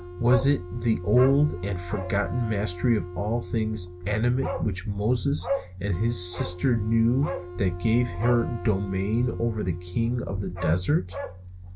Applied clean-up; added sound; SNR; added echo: none; Bark + Wind instrument, woodwind instrument; 12 dB; none.